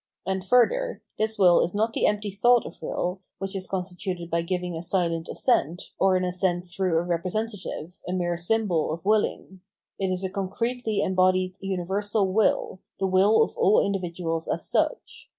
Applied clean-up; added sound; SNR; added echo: none; none; none; none.